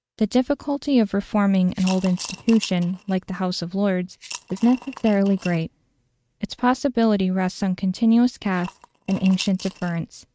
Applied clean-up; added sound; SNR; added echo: neural mask model RNNoise.